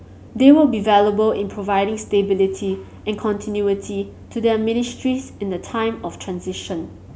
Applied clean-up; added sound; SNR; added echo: none; none; none; none.